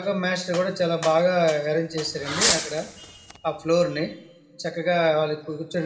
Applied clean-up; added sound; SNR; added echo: none; Fireworks; 5 dB; reverberation time 1.9 s.